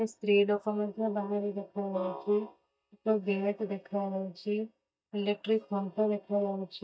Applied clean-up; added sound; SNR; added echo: neural mask model DeepFilterNet 3.